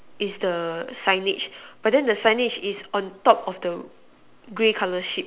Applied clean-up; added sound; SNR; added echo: none; none; none; none.